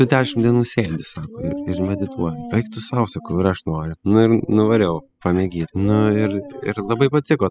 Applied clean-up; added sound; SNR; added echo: classical method spectral subtraction.